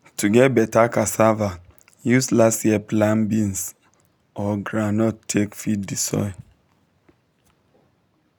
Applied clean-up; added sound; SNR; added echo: none; none; none; none.